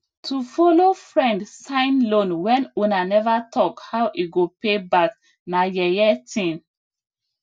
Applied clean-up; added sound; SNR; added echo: none; none; none; none.